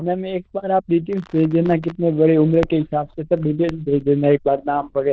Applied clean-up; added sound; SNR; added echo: neural diffusion model UNIVERSE++.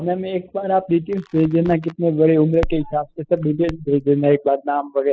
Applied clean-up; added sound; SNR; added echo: classical method spectral subtraction.